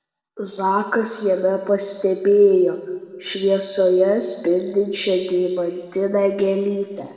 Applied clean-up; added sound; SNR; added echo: none; none; none; reverberation time 1.7 s.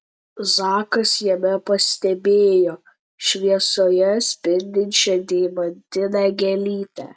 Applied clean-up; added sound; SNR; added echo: none; none; none; none.